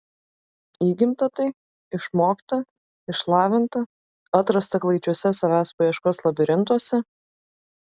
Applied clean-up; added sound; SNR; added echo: none; none; none; none.